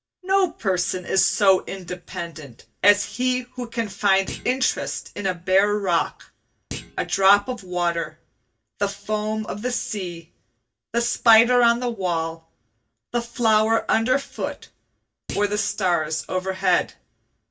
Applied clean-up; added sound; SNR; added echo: none; Thump, thud; 17 dB; reverberation time 0.1 s.